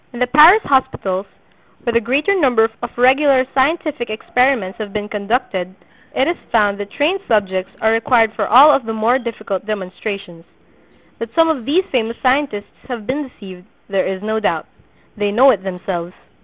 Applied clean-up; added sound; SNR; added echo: none; none; none; none.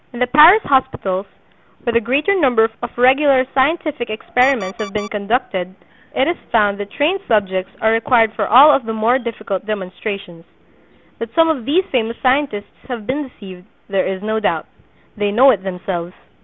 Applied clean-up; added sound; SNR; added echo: none; Alarm; 18 dB; none.